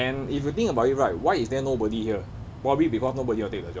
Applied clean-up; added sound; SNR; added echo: none; Mechanical fan; 14 dB; none.